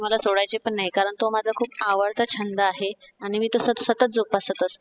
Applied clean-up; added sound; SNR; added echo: classical method spectral subtraction.